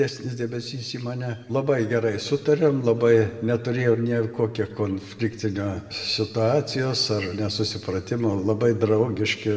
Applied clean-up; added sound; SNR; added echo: none; none; none; reverberation time 1.3 s.